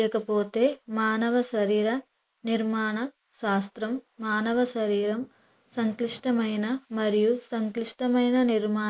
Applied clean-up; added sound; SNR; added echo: neural mask model Resemble Enhance denoiser.